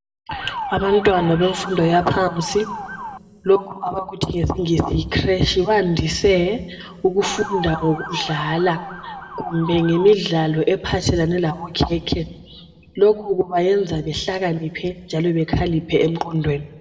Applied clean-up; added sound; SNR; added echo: none; Motor vehicle (road) / Siren; 11 dB; reverberation time 1.0 s.